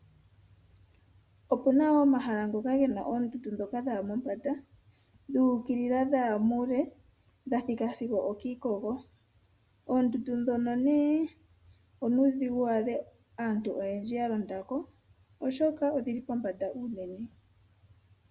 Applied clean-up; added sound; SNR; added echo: none; none; none; none.